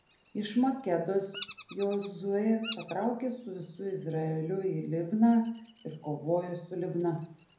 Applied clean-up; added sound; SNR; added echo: none; Bird vocalization, bird call, bird song; 12 dB; reverberation time 0.6 s.